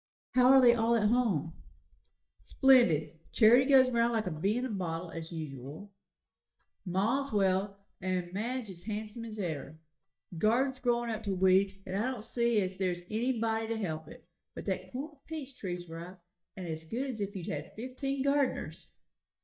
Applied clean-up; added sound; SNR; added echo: neural mask model DeepFilterNet 3.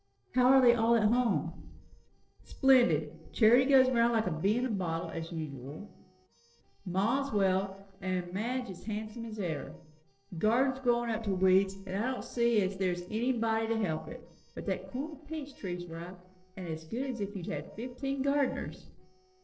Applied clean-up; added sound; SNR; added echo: neural separator model SepFormer DNS4.